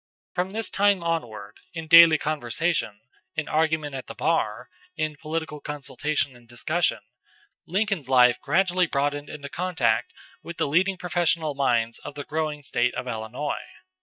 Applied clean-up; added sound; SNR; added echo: neural mask model DeepFilterNet 3.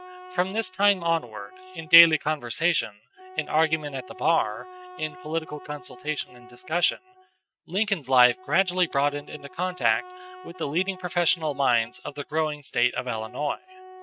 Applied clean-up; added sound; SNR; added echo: neural mask model RNNoise.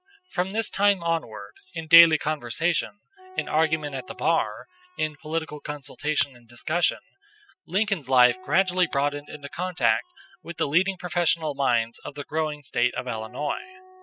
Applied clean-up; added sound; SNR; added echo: classical method spectral subtraction.